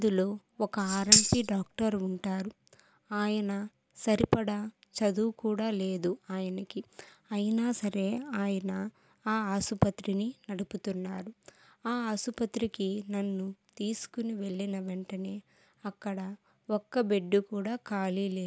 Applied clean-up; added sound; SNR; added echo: none; Tambourine; -5 dB; none.